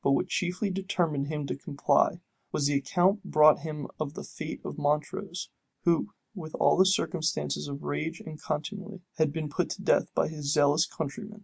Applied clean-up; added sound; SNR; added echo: none; none; none; none.